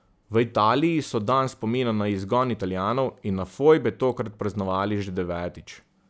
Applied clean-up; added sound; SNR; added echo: none; none; none; none.